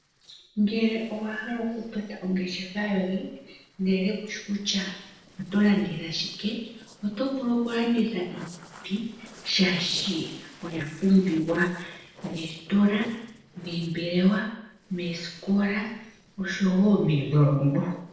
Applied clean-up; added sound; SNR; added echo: neural separator model SepFormer DNS4.